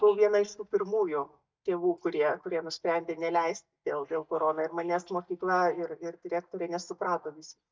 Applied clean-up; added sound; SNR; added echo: neural mask model DeepFilterNet 3.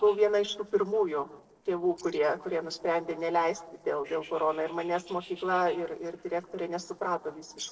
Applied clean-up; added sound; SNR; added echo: neural separator model SepFormer DNS4.